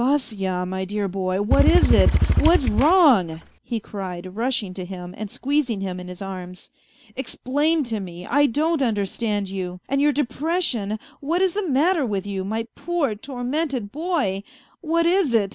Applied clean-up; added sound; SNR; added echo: none; Motorcycle / Engine; -3 dB; none.